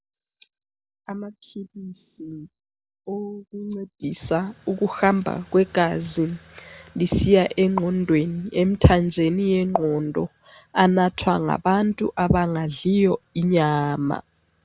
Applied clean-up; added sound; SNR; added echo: none; none; none; none.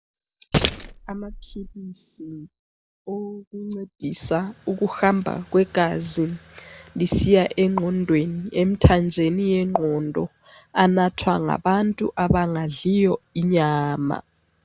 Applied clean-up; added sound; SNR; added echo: none; Keys jangling; 5 dB; none.